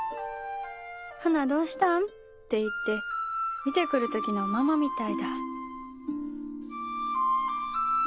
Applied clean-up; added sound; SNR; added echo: none; none; none; none.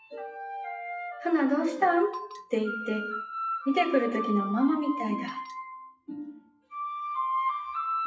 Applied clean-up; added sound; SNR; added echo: classical method WPE with log-MMSE.